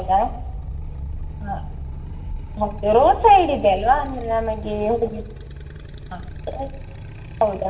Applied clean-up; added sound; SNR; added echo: none; Motorcycle; 9 dB; reverberation time 0.8 s.